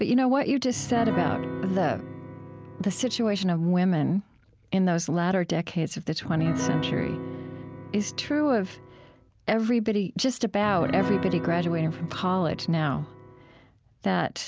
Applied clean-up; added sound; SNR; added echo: none; Piano; 7 dB; none.